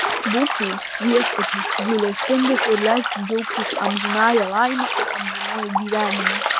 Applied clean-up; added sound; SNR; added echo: none; Bathtub (filling or washing); 1 dB; none.